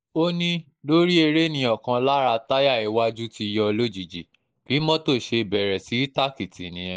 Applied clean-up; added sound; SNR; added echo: neural mask model Resemble Enhance denoiser.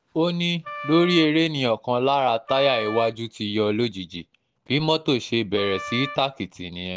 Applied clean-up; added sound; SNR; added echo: none; Wind instrument, woodwind instrument; 13 dB; none.